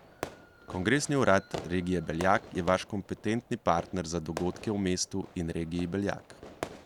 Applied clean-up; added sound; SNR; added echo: none; Fireworks; 14 dB; none.